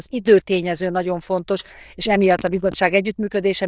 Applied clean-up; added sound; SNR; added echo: neural diffusion model UNIVERSE++.